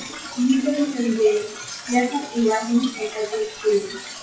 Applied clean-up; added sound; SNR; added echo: classical method WPE with log-MMSE.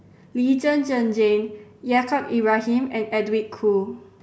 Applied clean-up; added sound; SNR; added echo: none; none; none; none.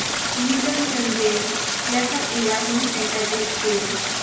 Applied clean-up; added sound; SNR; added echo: none; Stream; -1 dB; reverberation time 0.9 s.